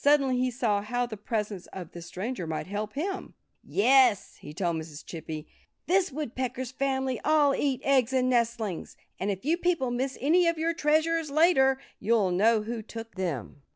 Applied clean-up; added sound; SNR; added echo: none; none; none; none.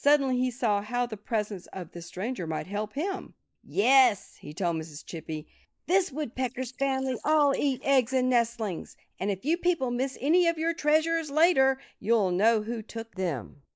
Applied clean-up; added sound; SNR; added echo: neural mask model Resemble Enhance denoiser.